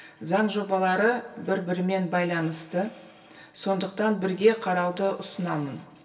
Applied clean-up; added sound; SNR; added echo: none; none; none; reverberation time 0.2 s.